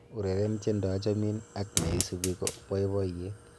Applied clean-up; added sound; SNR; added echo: none; Fire; 6 dB; none.